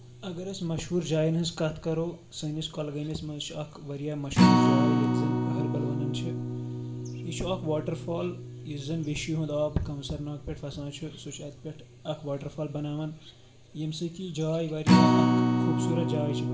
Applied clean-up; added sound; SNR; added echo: none; Acoustic guitar; -4 dB; reverberation time 0.4 s.